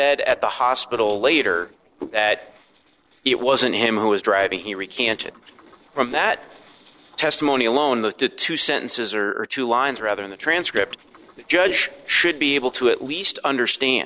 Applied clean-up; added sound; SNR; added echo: neural separator model SepFormer DNS4.